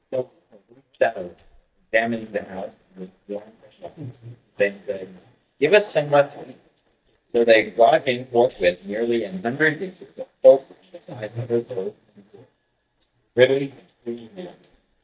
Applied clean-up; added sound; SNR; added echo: neural mask model DeepFilterNet 3.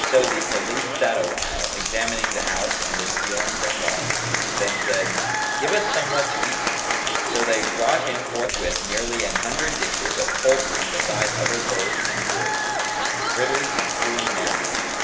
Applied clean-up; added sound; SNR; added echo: none; Applause / Crowd; -3 dB; reverberation time 0.8 s.